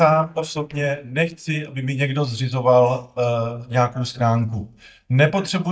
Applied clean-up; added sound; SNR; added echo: neural mask model DeepFilterNet 3.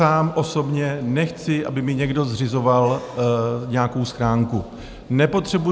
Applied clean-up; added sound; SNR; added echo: none; none; none; none.